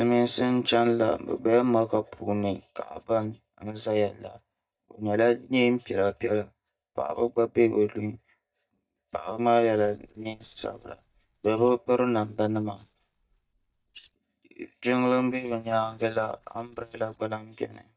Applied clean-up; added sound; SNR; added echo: neural mask model DeepFilterNet 3.